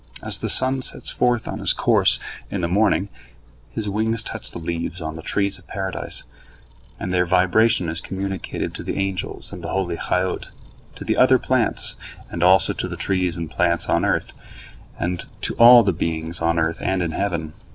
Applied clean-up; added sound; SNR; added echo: none; none; none; none.